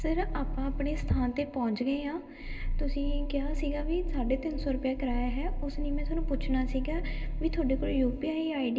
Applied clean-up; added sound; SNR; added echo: none; Growling; 0 dB; reverberation time 0.2 s.